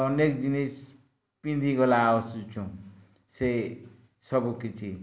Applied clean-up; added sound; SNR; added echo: none; none; none; none.